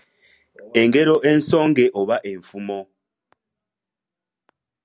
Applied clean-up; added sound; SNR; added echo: none; none; none; none.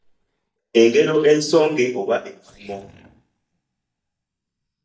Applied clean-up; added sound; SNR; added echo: neural mask model DeepFilterNet 3.